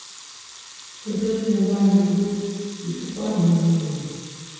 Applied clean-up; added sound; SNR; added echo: none; Sink (filling or washing) / Water tap, faucet / Liquid; 18 dB; reverberation time 1.9 s.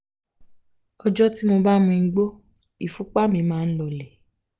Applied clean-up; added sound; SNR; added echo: none; none; none; none.